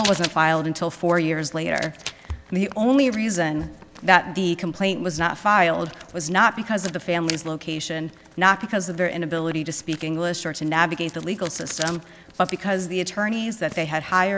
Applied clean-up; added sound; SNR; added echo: none; Writing; 17 dB; none.